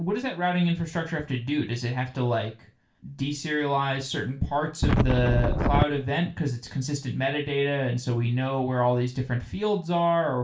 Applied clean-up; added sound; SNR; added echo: none; Wind; -4 dB; reverberation time 0.3 s.